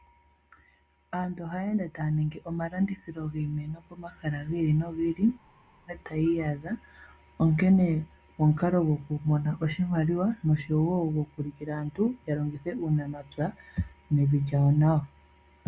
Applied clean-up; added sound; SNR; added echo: none; none; none; none.